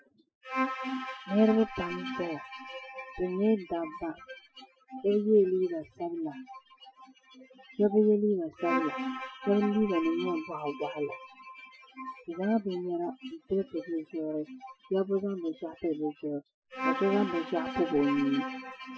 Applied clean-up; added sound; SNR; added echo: classical method Wiener filter.